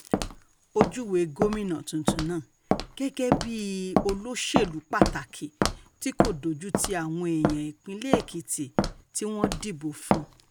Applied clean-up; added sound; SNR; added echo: none; Walk, footsteps; -1 dB; none.